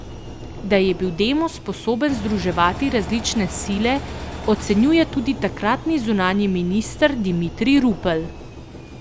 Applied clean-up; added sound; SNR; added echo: none; Engine; 12 dB; none.